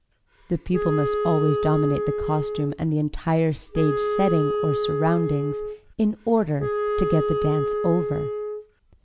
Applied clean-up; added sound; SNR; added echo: none; Wind instrument, woodwind instrument; 2 dB; none.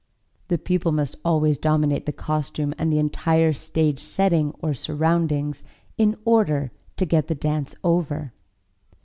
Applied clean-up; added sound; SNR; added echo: none; none; none; none.